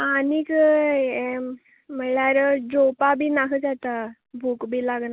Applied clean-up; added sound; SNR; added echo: none; none; none; none.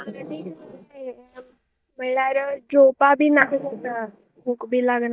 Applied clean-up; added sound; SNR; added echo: neural mask model DeepFilterNet 3.